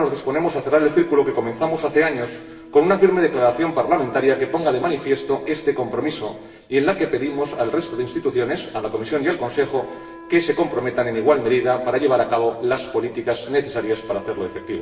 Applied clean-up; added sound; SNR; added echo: none; Wind instrument, woodwind instrument; 19 dB; reverberation time 1.1 s.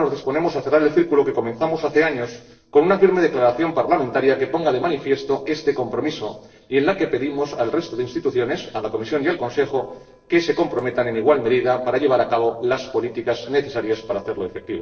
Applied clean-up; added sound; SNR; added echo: neural separator model SepFormer DNS4.